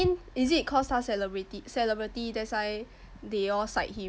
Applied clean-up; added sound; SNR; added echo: none; none; none; none.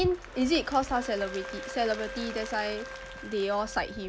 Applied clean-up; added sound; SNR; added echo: none; Wind instrument, woodwind instrument + Applause / Crowd; 11 dB; none.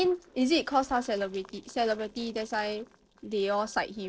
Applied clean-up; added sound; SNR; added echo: neural separator model SepFormer DNS4.